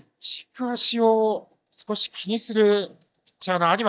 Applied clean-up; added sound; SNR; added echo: neural mask model DeepFilterNet 3.